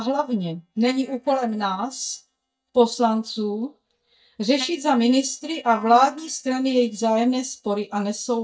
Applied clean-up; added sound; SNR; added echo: neural mask model DeepFilterNet 3.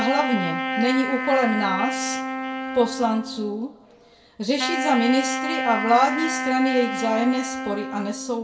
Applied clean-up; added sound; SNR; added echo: none; Wind instrument, woodwind instrument; 4 dB; reverberation time 0.3 s.